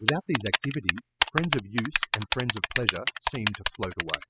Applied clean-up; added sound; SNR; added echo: classical method spectral subtraction.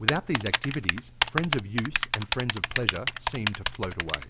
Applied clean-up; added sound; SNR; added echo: none; Typing; -3 dB; none.